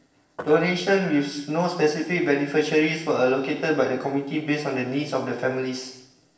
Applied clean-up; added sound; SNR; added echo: neural separator model SepFormer DNS4.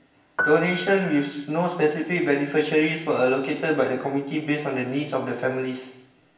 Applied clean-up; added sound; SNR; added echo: none; Piano; 7 dB; reverberation time 0.8 s.